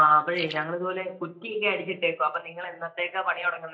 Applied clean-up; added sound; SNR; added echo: neural mask model DeepFilterNet 3.